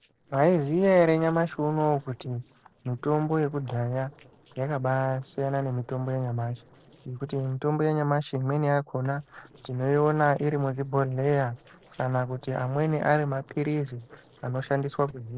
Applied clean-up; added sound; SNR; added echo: neural separator model SepFormer DNS4.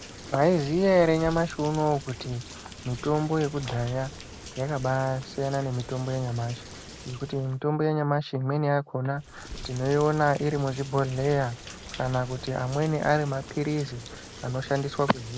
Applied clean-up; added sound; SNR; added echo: none; Rain; 15 dB; none.